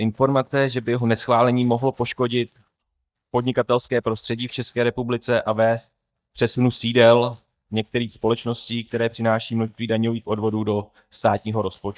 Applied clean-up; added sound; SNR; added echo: neural mask model DeepFilterNet 3.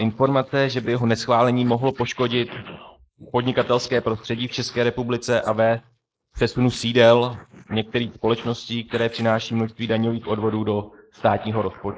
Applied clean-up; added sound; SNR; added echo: neural mask model Resemble Enhance denoiser.